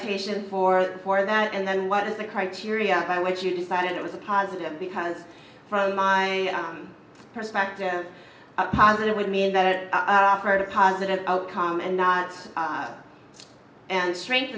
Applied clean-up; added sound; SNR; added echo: none; none; none; none.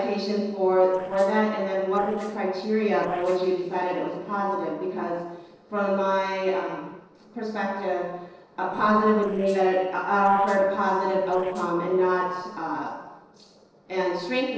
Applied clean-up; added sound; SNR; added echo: neural separator model SepFormer DNS4.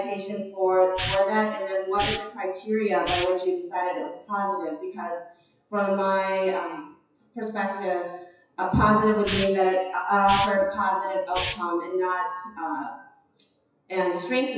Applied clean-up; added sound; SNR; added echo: classical method WPE with log-MMSE.